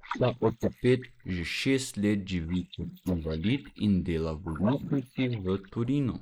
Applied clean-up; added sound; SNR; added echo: neural mask model Resemble Enhance denoiser.